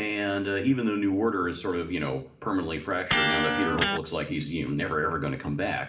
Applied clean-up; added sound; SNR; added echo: none; Electric guitar; 2 dB; reverberation time 0.5 s.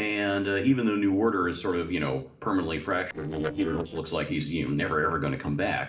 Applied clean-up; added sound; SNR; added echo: neural separator model SepFormer DNS4.